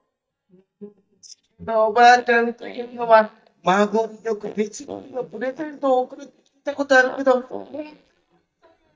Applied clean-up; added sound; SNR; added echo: neural mask model DeepFilterNet 3.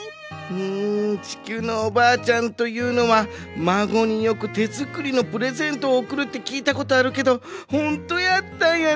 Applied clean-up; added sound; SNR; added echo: none; none; none; none.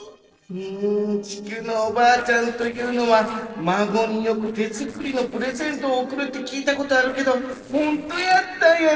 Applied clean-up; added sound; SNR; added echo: neural separator model SepFormer DNS4.